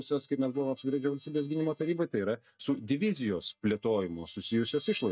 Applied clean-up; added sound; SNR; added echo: neural mask model DeepFilterNet 3.